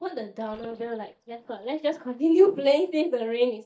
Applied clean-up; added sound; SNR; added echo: neural mask model DeepFilterNet 3.